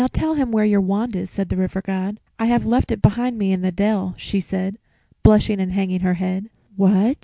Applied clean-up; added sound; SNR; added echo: none; none; none; none.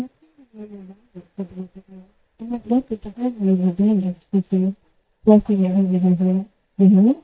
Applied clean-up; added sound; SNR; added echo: neural mask model DeepFilterNet 3.